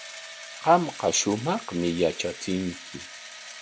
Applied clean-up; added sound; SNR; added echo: none; Engine / Drill; 14 dB; none.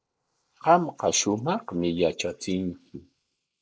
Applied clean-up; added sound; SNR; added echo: neural mask model Resemble Enhance denoiser.